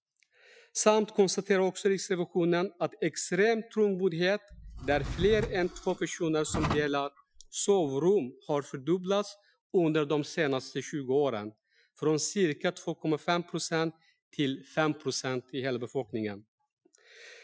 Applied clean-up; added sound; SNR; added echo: classical method Wiener filter.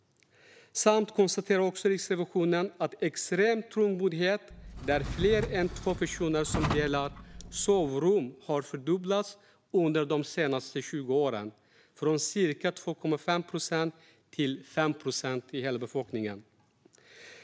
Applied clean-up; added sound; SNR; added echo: none; Drawer open or close; 7 dB; none.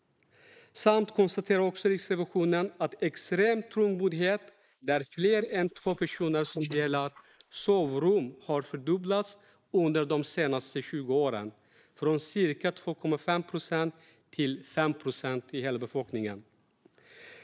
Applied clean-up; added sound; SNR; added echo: neural mask model Resemble Enhance denoiser.